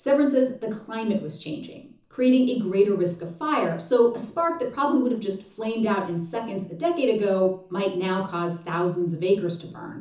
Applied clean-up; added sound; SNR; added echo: none; none; none; reverberation time 0.6 s.